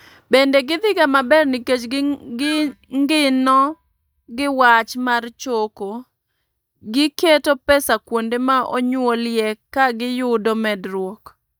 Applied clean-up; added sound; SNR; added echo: neural mask model DeepFilterNet 3.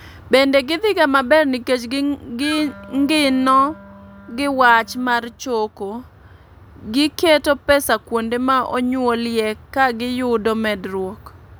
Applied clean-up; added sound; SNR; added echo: none; Wind instrument, woodwind instrument; 20 dB; none.